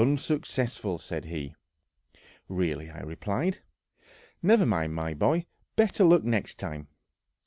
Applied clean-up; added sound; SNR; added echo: none; none; none; none.